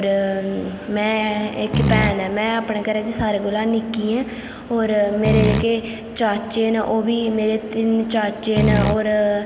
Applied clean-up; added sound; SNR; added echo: none; Fart; 0 dB; none.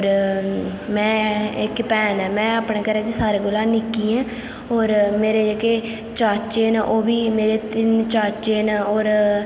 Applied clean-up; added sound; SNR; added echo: none; none; none; none.